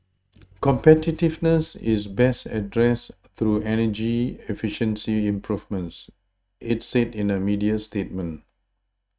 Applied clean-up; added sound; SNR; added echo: neural mask model RNNoise.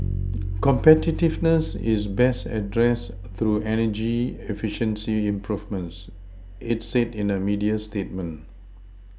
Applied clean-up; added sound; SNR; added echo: none; Bass guitar; 9 dB; none.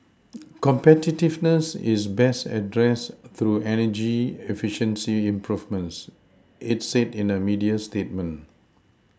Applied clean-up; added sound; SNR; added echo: none; none; none; none.